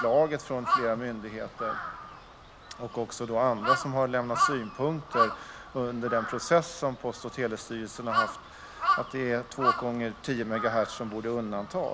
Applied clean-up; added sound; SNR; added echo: none; Crow; 3 dB; none.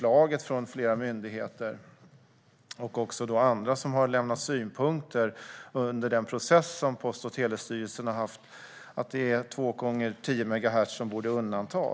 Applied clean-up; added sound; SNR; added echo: none; none; none; none.